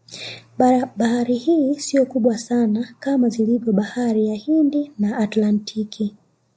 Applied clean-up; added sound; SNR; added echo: none; none; none; none.